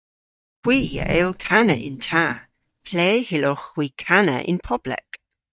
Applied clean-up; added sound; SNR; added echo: neural mask model DeepFilterNet 3.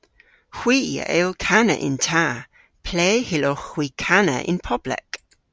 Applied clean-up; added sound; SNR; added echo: none; none; none; none.